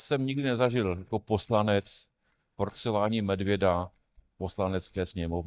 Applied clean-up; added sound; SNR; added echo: neural mask model DeepFilterNet 3.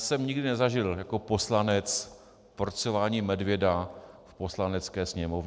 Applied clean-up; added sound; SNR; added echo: none; none; none; none.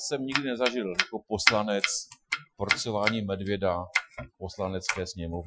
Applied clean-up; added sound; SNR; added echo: classical method Wiener filter.